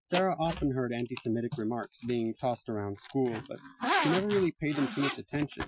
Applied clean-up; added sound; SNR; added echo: classical method Wiener filter.